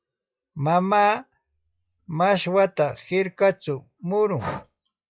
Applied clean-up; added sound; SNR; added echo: classical method log-MMSE.